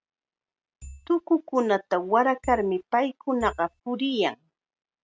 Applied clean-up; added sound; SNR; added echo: none; Marimba, xylophone / Wood; 18 dB; none.